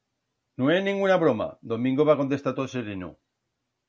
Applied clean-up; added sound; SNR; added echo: none; none; none; none.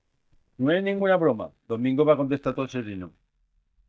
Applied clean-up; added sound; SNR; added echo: neural mask model DeepFilterNet 3.